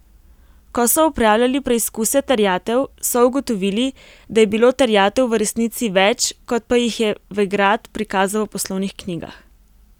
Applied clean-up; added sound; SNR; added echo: none; none; none; none.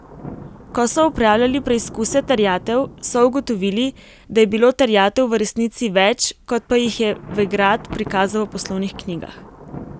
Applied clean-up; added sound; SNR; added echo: none; Thunder; 18 dB; none.